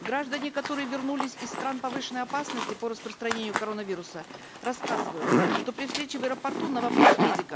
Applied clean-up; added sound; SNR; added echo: none; Zipper (clothing); -4 dB; none.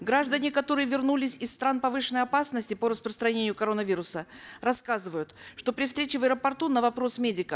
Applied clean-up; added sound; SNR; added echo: none; none; none; none.